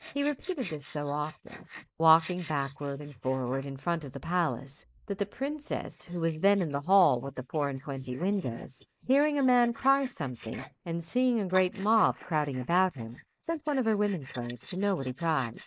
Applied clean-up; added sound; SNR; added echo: neural mask model Resemble Enhance denoiser.